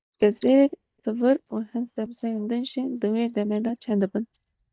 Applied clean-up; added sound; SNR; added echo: neural mask model DeepFilterNet 3.